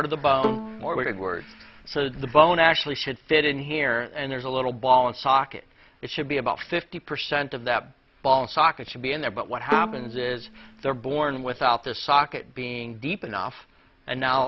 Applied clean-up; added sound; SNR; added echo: none; Bowed string instrument; 9 dB; none.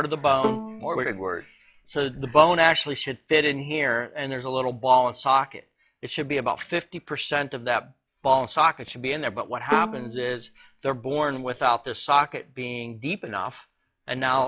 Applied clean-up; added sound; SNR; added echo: classical method log-MMSE.